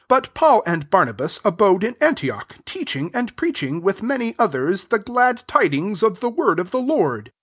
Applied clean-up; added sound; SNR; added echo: none; none; none; none.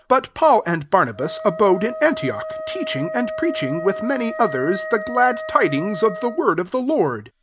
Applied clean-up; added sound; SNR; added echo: none; Wind instrument, woodwind instrument; 10 dB; none.